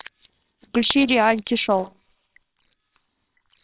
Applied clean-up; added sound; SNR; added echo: neural separator model SepFormer WHAMR!.